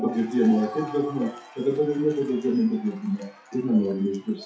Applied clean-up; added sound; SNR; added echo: classical method WPE with log-MMSE.